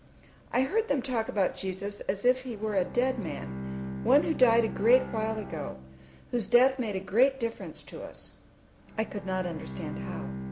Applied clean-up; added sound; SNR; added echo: none; Bowed string instrument; 11 dB; none.